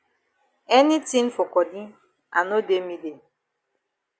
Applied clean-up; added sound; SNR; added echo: none; none; none; none.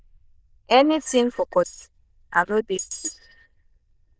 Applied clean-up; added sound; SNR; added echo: neural diffusion model UNIVERSE++.